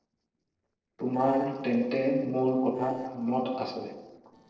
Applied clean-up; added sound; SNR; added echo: neural separator model SepFormer DNS4.